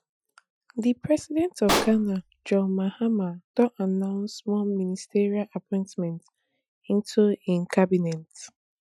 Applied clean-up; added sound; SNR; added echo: classical method Wiener filter.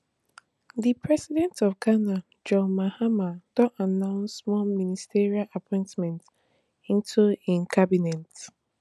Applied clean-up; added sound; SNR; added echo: none; none; none; none.